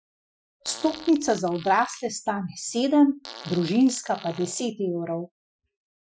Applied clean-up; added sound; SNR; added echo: classical method Wiener filter.